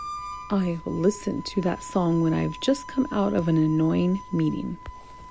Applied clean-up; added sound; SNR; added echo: none; Harmonica; 15 dB; none.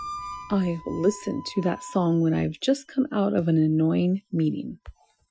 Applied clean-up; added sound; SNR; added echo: classical method Wiener filter.